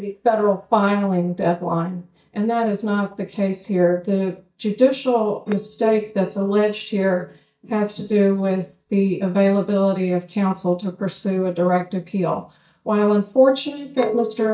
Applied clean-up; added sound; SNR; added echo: neural mask model DeepFilterNet 3.